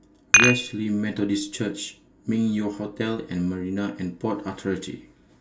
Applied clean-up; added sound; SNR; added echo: none; Dishes, pots, and pans; -5 dB; reverberation time 0.2 s.